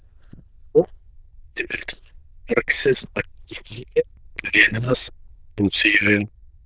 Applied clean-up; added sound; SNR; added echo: neural diffusion model UNIVERSE++.